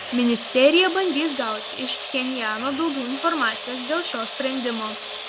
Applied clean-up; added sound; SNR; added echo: none; Sawing; 10 dB; none.